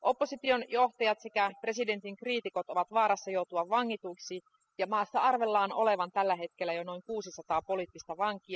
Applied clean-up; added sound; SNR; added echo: classical method spectral subtraction.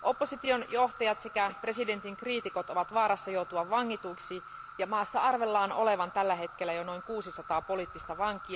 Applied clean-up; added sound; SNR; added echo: none; Insect; 15 dB; none.